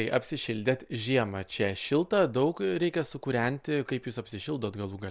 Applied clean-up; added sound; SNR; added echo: none; none; none; none.